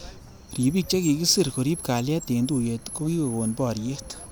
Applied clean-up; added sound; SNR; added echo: none; Car; 15 dB; none.